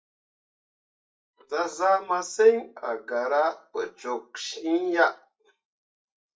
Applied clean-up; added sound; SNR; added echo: neural mask model DeepFilterNet 3.